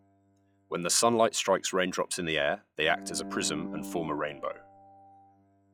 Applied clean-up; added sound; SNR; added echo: classical method log-MMSE.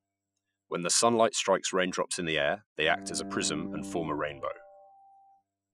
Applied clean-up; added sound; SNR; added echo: classical method Wiener filter.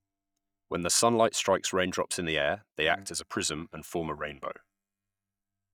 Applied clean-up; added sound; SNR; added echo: neural mask model DeepFilterNet 3.